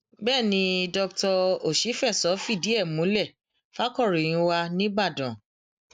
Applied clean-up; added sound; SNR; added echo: none; none; none; none.